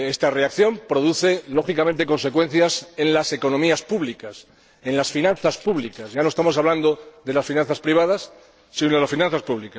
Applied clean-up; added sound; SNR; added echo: neural separator model SepFormer DNS4.